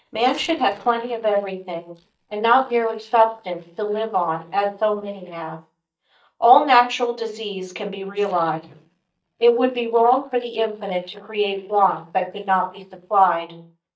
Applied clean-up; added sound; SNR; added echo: neural mask model DeepFilterNet 3.